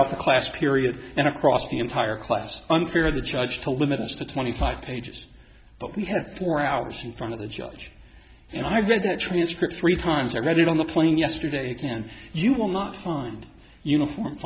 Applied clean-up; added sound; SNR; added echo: none; none; none; none.